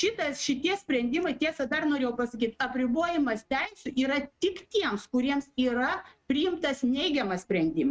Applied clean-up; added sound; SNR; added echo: neural mask model RNNoise.